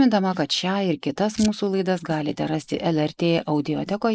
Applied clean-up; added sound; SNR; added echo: neural mask model Resemble Enhance denoiser.